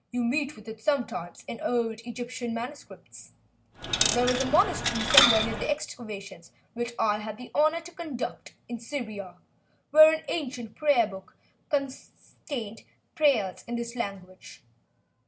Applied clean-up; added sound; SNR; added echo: none; Coin (dropping); -3 dB; none.